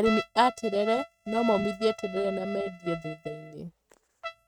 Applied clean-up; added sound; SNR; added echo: neural mask model RNNoise.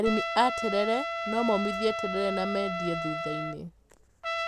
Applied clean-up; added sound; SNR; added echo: none; Trumpet; 3 dB; none.